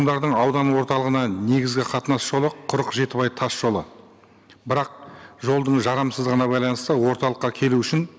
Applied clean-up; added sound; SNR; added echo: none; none; none; none.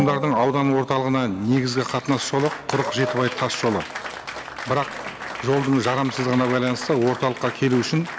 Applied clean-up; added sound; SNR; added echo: none; Applause; 11 dB; none.